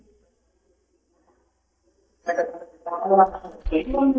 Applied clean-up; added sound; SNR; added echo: neural mask model DeepFilterNet 3.